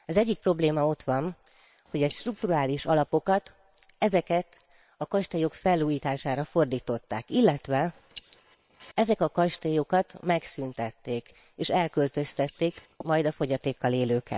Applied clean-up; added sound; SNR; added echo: neural separator model SepFormer WHAM!.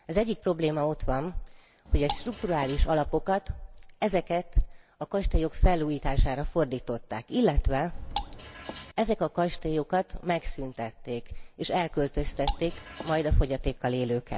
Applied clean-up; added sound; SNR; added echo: none; Drip / Water; 12 dB; none.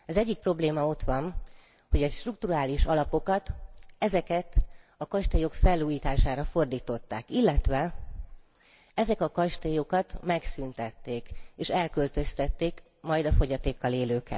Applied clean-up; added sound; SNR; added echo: none; none; none; none.